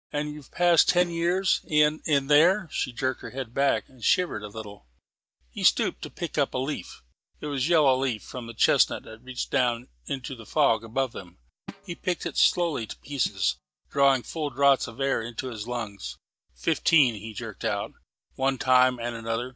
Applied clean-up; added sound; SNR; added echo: neural mask model DeepFilterNet 3.